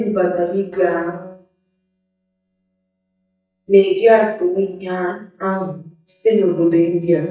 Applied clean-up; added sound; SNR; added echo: neural mask model DeepFilterNet 3.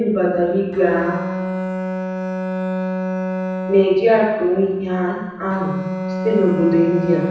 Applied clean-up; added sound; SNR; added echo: none; Bowed string instrument; 6 dB; reverberation time 1.1 s.